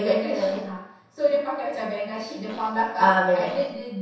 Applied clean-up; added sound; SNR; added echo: none; Fart; 18 dB; reverberation time 0.7 s.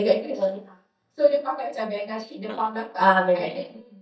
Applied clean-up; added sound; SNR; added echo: neural mask model DeepFilterNet 3.